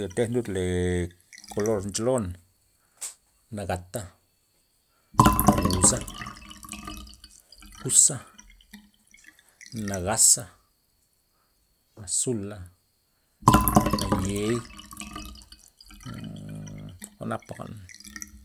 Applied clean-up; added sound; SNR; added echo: none; Fill (with liquid); 1 dB; none.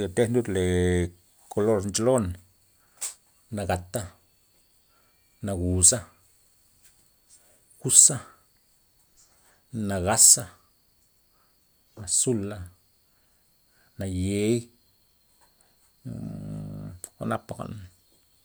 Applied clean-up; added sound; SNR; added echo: none; none; none; none.